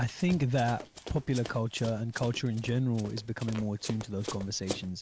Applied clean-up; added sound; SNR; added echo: none; Run; 13 dB; none.